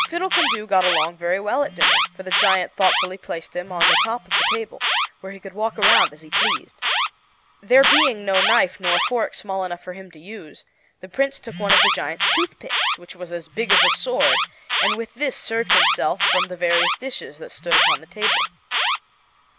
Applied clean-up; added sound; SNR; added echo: none; Alarm; -3 dB; none.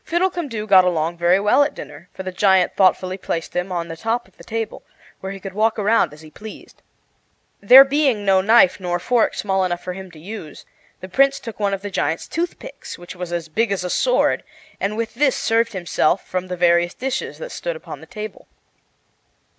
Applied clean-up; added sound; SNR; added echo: none; none; none; none.